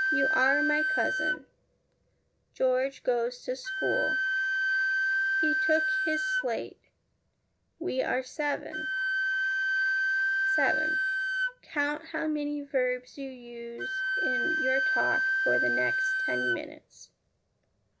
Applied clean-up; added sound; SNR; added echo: none; Wind instrument, woodwind instrument; -3 dB; none.